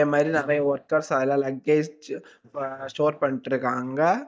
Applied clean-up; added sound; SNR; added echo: neural mask model DeepFilterNet 3.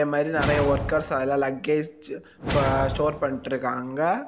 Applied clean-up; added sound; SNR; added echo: none; Whoosh, swoosh, swish; 7 dB; none.